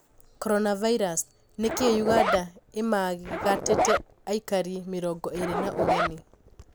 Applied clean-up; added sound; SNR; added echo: none; Zipper (clothing); 1 dB; none.